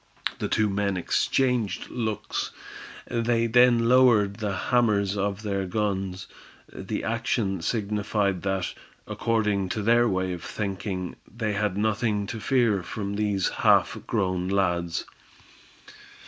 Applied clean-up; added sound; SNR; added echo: none; none; none; none.